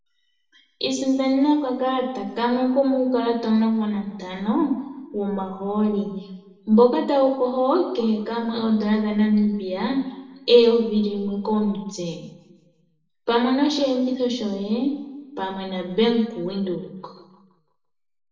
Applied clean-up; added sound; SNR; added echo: none; none; none; reverberation time 0.8 s.